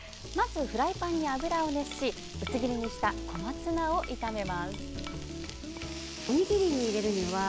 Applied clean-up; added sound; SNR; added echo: none; Keys jangling; 19 dB; none.